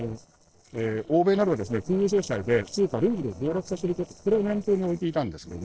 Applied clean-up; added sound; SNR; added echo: neural separator model SepFormer DNS4.